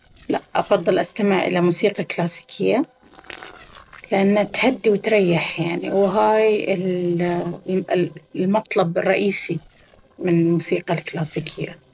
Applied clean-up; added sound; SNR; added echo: neural separator model SepFormer DNS4.